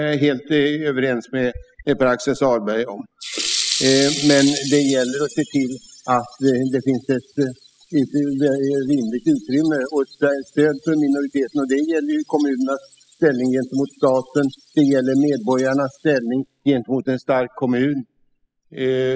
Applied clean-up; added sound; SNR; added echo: classical method spectral subtraction.